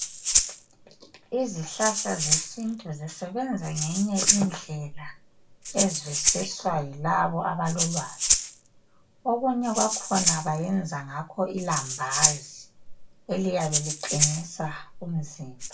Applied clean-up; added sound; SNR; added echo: none; Rattle (instrument); 0 dB; reverberation time 0.2 s.